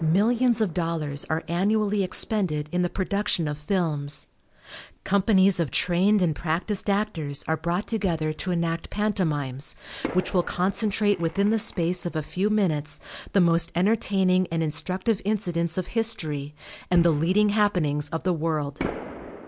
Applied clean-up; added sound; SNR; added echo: none; Fireworks; 18 dB; none.